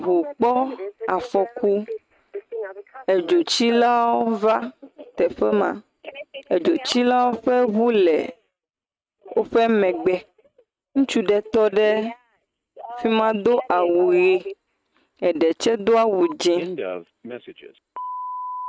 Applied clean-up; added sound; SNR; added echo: neural mask model RNNoise.